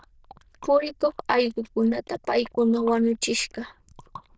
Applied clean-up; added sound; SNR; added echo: neural diffusion model UNIVERSE++.